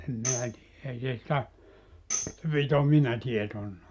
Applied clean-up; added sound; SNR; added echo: none; Tambourine; 8 dB; none.